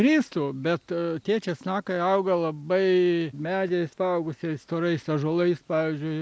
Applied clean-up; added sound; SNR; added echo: none; none; none; none.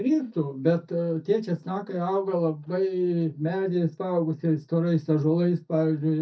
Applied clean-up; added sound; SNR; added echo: neural mask model DeepFilterNet 3.